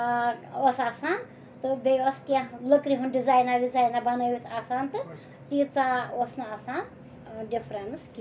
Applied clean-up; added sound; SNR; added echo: none; none; none; none.